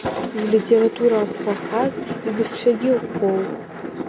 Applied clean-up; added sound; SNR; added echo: none; Thunder; 7 dB; none.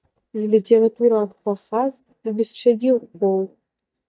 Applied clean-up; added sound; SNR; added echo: neural mask model DeepFilterNet 3.